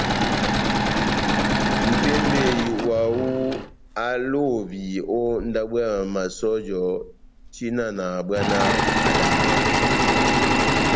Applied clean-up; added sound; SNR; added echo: none; Engine / Mechanisms; -3 dB; none.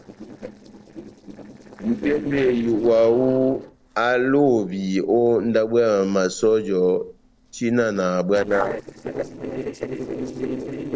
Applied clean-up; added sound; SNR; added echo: neural separator model SepFormer DNS4.